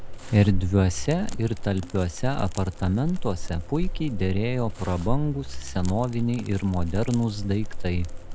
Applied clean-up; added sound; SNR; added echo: none; Crackle; 4 dB; none.